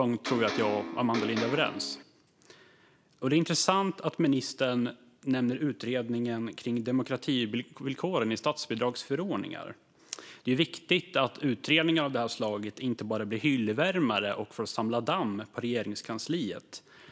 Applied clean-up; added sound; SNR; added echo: none; Electric guitar; 6 dB; none.